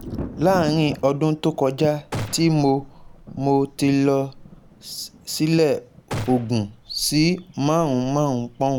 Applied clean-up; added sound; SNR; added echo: none; Gunshot, gunfire + Thunder; 14 dB; none.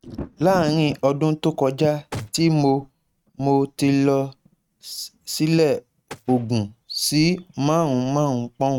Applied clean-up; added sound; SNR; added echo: neural mask model RNNoise.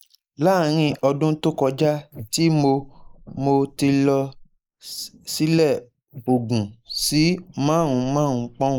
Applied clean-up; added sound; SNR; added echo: neural mask model Resemble Enhance denoiser.